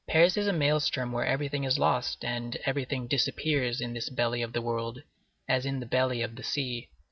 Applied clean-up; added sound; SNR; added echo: none; none; none; none.